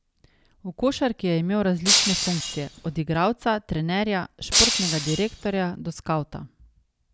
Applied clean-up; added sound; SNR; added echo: none; Shatter; -2 dB; none.